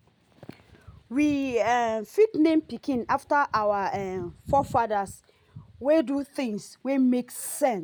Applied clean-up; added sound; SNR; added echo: none; none; none; none.